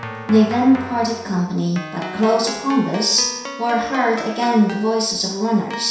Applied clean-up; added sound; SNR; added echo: none; Keyboard (musical); 13 dB; reverberation time 0.7 s.